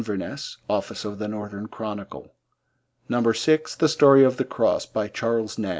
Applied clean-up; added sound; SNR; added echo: none; none; none; none.